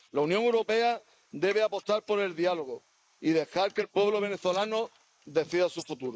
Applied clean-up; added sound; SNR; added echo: neural mask model Resemble Enhance denoiser.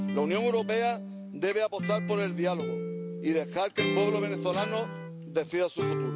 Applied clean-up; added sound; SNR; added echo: none; Acoustic guitar; 2 dB; none.